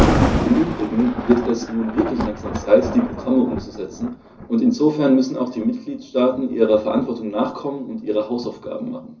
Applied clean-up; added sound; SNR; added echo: none; Thunder; 6 dB; reverberation time 0.4 s.